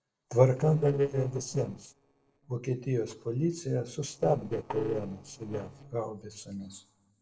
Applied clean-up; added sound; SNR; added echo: neural separator model SepFormer DNS4.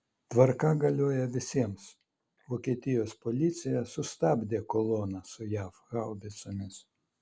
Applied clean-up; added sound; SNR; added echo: none; none; none; none.